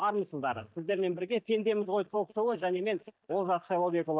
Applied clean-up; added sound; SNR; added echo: neural mask model DeepFilterNet 3.